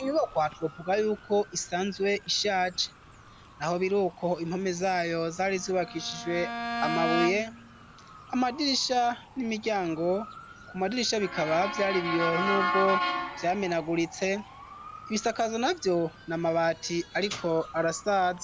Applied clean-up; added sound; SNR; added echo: none; Motor vehicle (road) / Siren + Bowed string instrument; 8 dB; none.